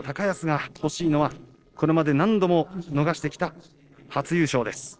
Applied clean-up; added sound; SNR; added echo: neural separator model SepFormer DNS4.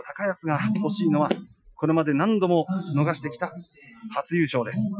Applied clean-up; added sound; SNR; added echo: classical method Wiener filter.